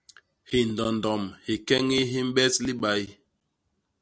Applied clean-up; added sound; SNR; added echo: none; none; none; none.